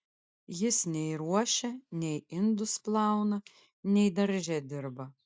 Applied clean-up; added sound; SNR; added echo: none; none; none; none.